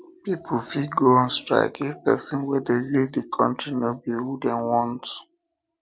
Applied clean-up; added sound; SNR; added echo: none; none; none; none.